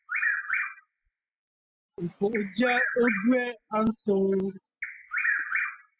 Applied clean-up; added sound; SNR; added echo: classical method spectral subtraction.